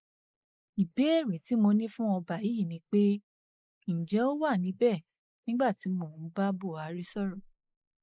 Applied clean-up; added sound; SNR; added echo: neural mask model Resemble Enhance denoiser.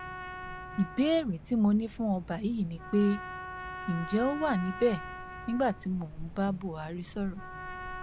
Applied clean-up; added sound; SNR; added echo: none; Cricket + Trumpet; 11 dB; none.